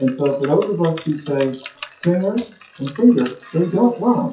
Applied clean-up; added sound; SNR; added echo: classical method WPE with log-MMSE.